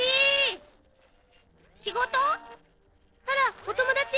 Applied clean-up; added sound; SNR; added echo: neural separator model SepFormer DNS4.